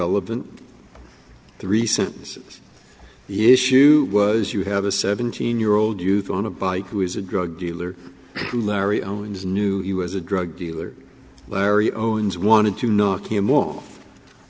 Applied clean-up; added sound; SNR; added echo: none; none; none; none.